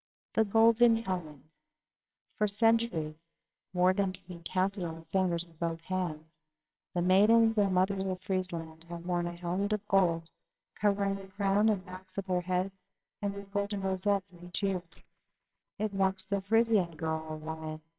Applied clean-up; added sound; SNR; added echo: neural separator model SepFormer WHAMR!.